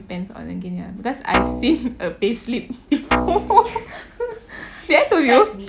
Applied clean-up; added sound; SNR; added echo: none; Guitar; 4 dB; none.